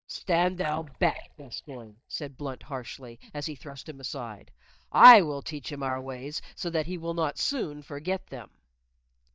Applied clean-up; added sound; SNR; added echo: neural mask model DeepFilterNet 3.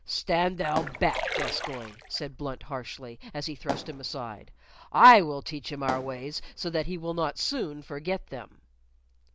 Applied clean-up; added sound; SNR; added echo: none; Splash, splatter + Fireworks; 9 dB; none.